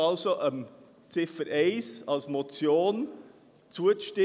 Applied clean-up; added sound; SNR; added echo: none; none; none; none.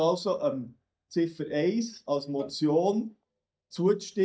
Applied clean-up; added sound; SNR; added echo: neural mask model DeepFilterNet 3.